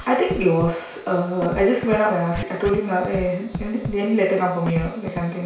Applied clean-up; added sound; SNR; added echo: none; Scratching (performance technique); 11 dB; reverberation time 0.6 s.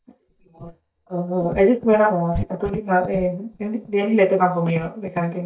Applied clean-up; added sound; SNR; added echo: neural mask model DeepFilterNet 3.